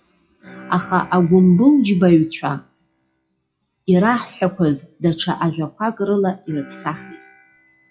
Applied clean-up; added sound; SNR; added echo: classical method WPE with log-MMSE.